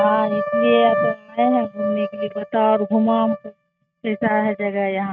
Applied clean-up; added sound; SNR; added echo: neural mask model RNNoise.